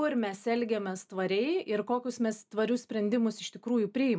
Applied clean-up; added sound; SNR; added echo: none; none; none; none.